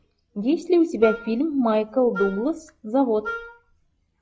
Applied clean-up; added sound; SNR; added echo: classical method log-MMSE.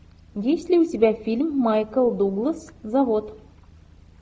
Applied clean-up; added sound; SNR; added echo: none; none; none; none.